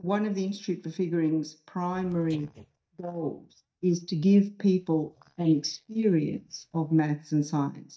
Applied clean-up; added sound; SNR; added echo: neural mask model DeepFilterNet 3.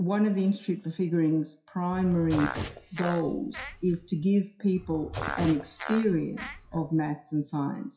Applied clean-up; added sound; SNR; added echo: classical method WPE with log-MMSE.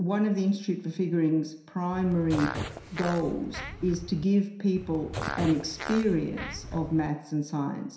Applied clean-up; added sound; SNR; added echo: none; Fart; 9 dB; reverberation time 0.7 s.